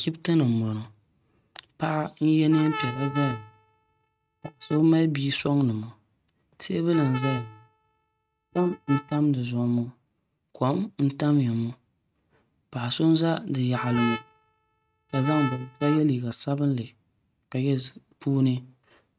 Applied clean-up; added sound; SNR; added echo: neural mask model RNNoise.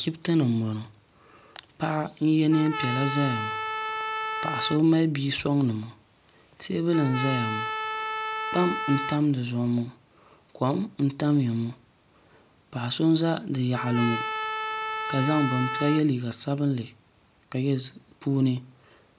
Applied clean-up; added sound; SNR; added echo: none; Trumpet; 6 dB; none.